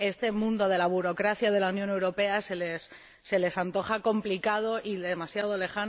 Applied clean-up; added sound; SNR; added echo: none; none; none; none.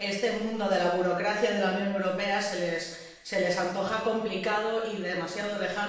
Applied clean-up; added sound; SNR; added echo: none; none; none; reverberation time 0.9 s.